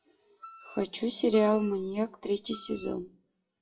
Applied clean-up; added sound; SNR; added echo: classical method WPE with log-MMSE.